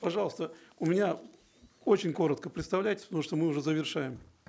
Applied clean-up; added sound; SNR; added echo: none; none; none; none.